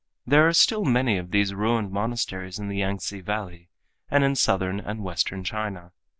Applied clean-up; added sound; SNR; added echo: none; none; none; none.